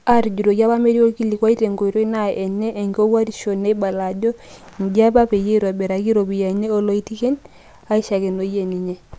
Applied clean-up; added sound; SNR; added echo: none; none; none; none.